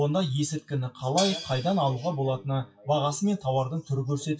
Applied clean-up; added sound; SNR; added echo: classical method WPE with log-MMSE.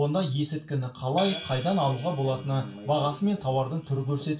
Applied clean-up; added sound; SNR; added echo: none; Hi-hat; 14 dB; reverberation time 0.3 s.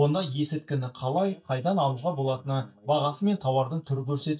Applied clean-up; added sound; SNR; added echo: neural mask model DeepFilterNet 3.